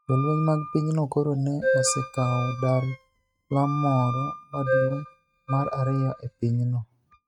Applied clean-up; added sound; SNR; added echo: neural mask model RNNoise.